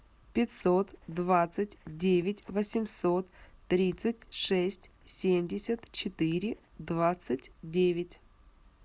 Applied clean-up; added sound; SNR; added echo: none; none; none; none.